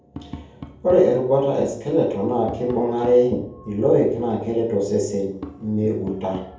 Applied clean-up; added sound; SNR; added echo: none; Tap; 19 dB; reverberation time 0.7 s.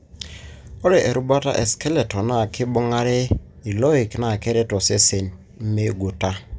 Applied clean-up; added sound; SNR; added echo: none; none; none; none.